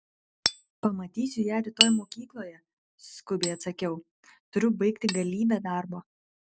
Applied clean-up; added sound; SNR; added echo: none; Hammer; 5 dB; none.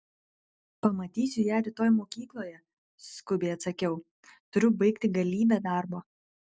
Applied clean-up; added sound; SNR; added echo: none; none; none; none.